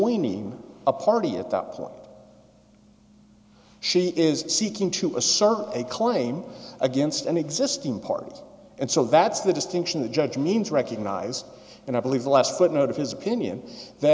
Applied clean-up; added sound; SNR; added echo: none; none; none; none.